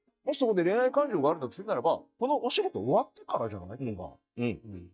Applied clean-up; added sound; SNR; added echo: neural mask model DeepFilterNet 3.